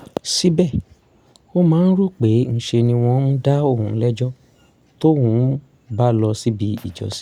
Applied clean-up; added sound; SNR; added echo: none; none; none; none.